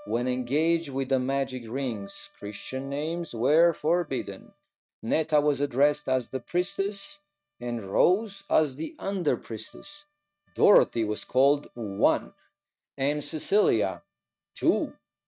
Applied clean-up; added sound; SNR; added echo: neural mask model RNNoise.